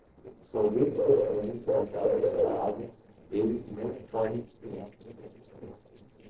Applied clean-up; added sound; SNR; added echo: neural separator model SepFormer DNS4.